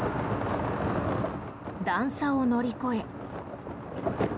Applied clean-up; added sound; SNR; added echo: none; none; none; none.